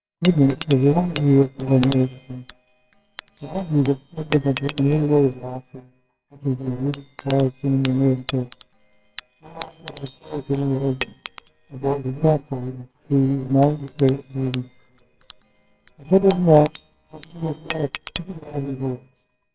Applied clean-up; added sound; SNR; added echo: neural separator model SepFormer WHAMR!.